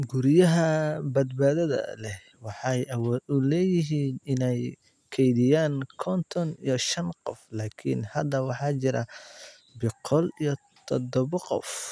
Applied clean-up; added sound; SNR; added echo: none; none; none; none.